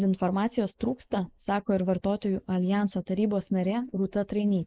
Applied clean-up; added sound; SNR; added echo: neural mask model Resemble Enhance denoiser.